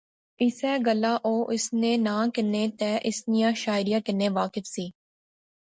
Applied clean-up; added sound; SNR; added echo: none; none; none; none.